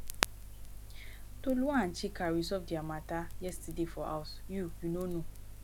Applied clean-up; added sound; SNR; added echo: none; Crackle; 5 dB; none.